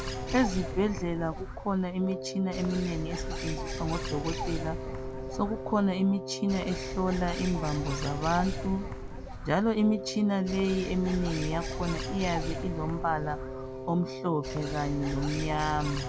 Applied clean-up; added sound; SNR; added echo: none; Bird + Wind instrument, woodwind instrument; 5 dB; none.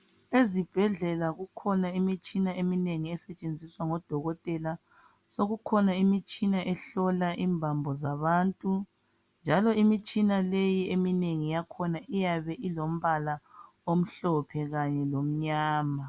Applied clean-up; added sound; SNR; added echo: none; none; none; none.